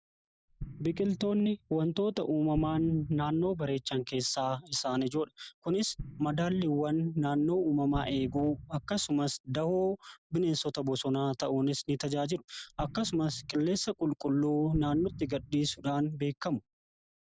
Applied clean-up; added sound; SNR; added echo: none; Explosion; 15 dB; none.